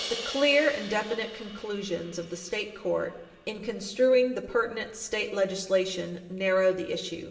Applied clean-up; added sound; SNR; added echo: none; Crash cymbal; 16 dB; reverberation time 1.0 s.